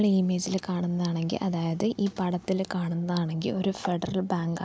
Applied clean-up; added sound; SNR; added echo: none; none; none; none.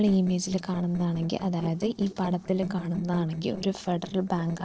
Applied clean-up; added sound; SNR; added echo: neural separator model SepFormer DNS4.